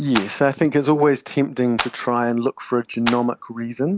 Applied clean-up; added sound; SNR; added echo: none; Clapping; 8 dB; none.